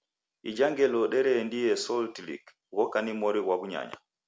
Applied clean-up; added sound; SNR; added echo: none; none; none; none.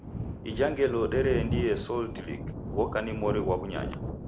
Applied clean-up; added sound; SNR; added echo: none; Thunder; 4 dB; none.